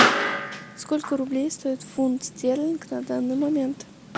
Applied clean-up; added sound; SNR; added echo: none; Explosion; 2 dB; none.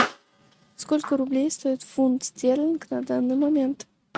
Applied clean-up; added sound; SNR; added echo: neural mask model RNNoise.